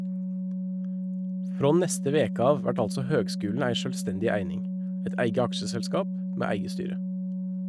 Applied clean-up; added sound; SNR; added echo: neural mask model RNNoise.